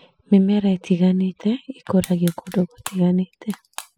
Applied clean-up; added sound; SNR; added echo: classical method spectral subtraction.